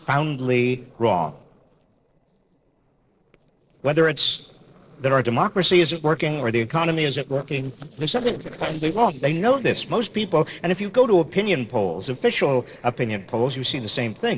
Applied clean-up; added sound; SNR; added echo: neural separator model SepFormer DNS4.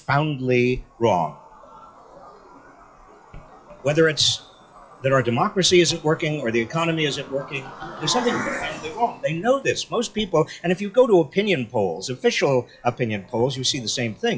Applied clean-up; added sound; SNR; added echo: classical method WPE with log-MMSE.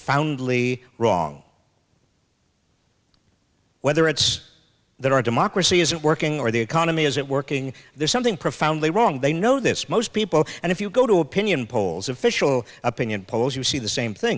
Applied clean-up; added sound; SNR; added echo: none; none; none; none.